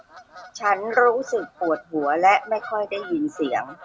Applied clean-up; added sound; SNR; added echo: none; Bird vocalization, bird call, bird song / Fowl; 19 dB; none.